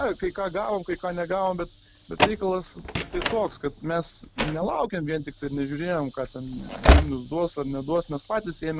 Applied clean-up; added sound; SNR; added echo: none; Slam / Train; 0 dB; none.